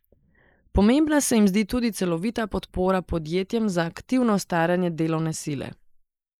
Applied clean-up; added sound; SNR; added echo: neural mask model Resemble Enhance denoiser.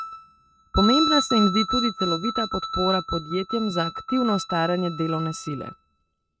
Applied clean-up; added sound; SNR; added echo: neural mask model RNNoise.